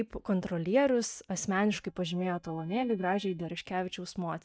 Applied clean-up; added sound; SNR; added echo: neural mask model DeepFilterNet 3.